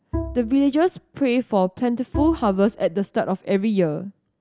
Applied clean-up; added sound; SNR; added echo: none; Bowed string instrument; 13 dB; none.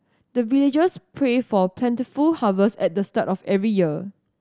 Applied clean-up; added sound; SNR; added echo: none; none; none; none.